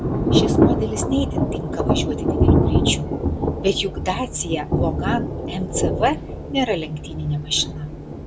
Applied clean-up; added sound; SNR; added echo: none; Thunder / Rain; -4 dB; none.